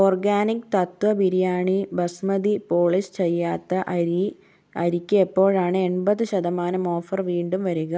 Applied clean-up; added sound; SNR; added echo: none; none; none; none.